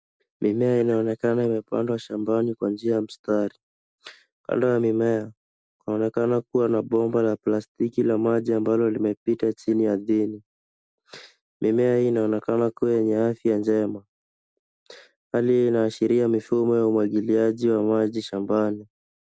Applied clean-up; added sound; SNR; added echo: none; none; none; none.